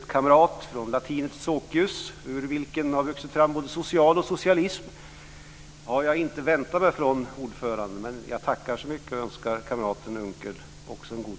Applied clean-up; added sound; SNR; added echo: none; none; none; none.